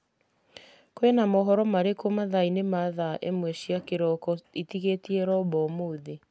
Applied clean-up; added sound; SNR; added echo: none; none; none; none.